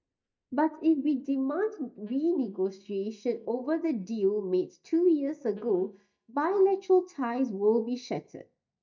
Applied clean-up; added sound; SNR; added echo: neural mask model DeepFilterNet 3.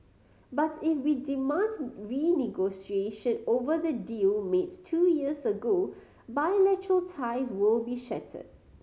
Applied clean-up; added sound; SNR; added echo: none; none; none; none.